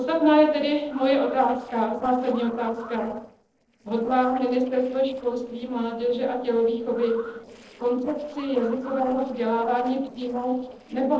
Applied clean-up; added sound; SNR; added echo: neural separator model SepFormer DNS4.